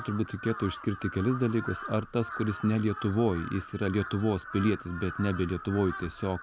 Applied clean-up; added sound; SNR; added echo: none; Crow; 12 dB; none.